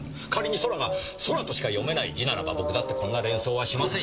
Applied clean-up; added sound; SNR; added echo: none; none; none; none.